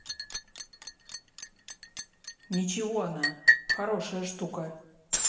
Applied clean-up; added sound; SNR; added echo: none; Liquid; -3 dB; reverberation time 0.8 s.